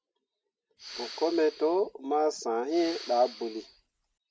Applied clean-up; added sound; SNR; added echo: none; Respiratory sounds; 15 dB; none.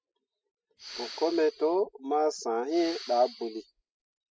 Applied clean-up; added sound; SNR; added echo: classical method spectral subtraction.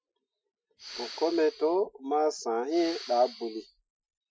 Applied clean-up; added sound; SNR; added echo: classical method Wiener filter.